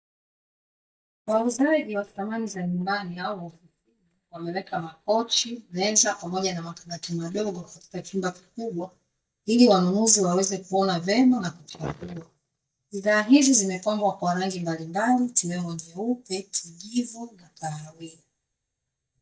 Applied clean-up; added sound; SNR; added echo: neural mask model DeepFilterNet 3.